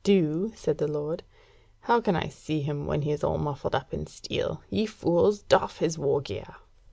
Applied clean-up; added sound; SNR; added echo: none; none; none; none.